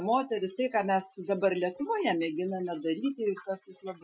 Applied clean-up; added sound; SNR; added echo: classical method Wiener filter.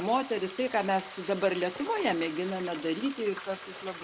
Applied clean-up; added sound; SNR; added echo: none; Frying (food); 14 dB; none.